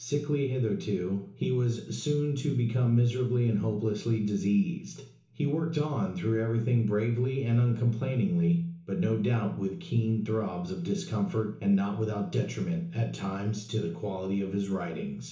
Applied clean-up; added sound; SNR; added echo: none; none; none; reverberation time 0.8 s.